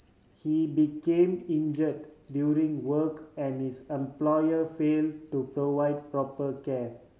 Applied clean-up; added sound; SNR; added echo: none; Bell; 18 dB; none.